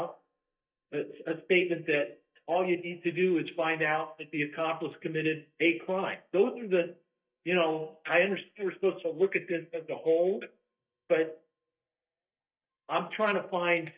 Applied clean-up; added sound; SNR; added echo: neural mask model DeepFilterNet 3.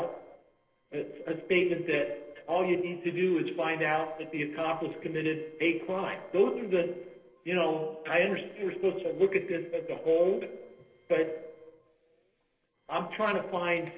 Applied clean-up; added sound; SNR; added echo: neural separator model SepFormer DNS4.